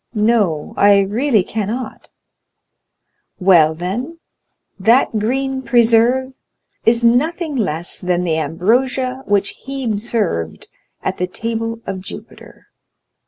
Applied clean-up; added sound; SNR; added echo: none; none; none; none.